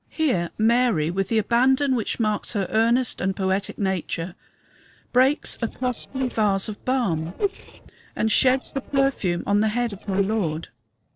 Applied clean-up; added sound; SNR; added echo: neural separator model SepFormer DNS4.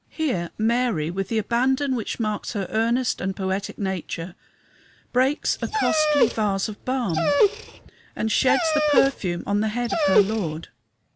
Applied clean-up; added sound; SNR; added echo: none; Dog; 0 dB; none.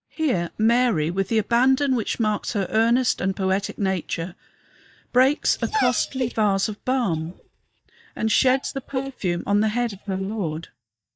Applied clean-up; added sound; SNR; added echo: neural mask model DeepFilterNet 3.